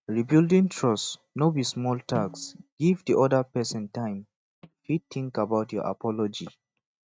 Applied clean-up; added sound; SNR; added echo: neural mask model RNNoise.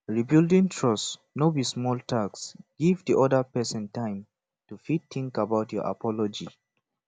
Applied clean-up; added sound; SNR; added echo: none; none; none; none.